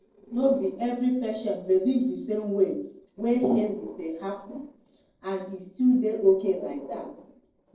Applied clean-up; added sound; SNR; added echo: neural separator model SepFormer DNS4.